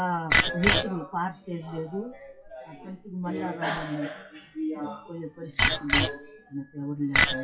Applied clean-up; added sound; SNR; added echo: classical method WPE with log-MMSE.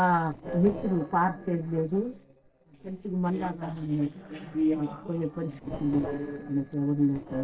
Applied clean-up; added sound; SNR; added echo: neural separator model SepFormer DNS4.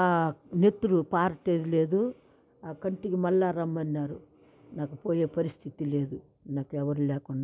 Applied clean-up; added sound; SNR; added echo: none; none; none; none.